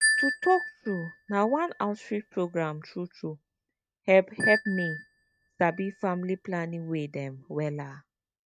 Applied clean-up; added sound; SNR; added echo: neural mask model RNNoise.